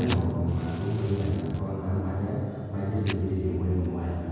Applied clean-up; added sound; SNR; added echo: none; Fire; 18 dB; reverberation time 2.1 s.